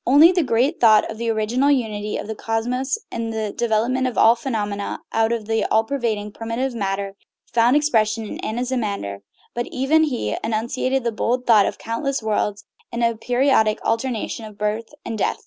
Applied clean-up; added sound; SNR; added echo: none; none; none; none.